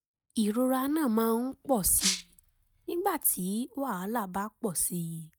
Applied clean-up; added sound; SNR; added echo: neural mask model DeepFilterNet 3.